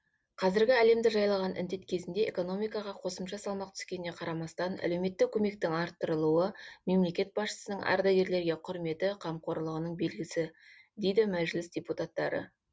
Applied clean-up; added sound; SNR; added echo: none; none; none; none.